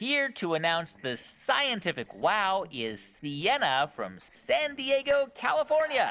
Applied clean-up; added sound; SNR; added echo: neural separator model SepFormer DNS4.